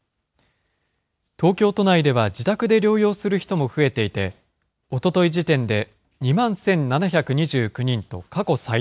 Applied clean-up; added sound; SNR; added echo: none; none; none; none.